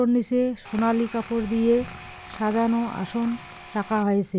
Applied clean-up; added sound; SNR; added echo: none; Tools; 17 dB; none.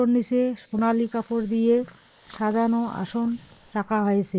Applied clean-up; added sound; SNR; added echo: neural mask model Resemble Enhance denoiser.